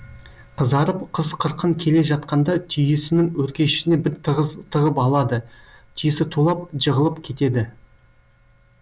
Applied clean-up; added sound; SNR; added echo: none; none; none; none.